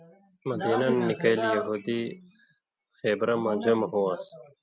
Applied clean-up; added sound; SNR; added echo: none; none; none; none.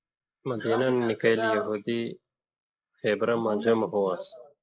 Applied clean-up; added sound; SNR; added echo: neural mask model Resemble Enhance denoiser.